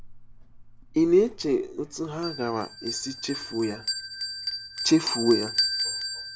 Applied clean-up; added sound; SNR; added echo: none; Bell; 6 dB; none.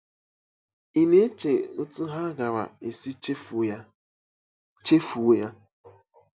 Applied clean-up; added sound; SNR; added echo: none; none; none; none.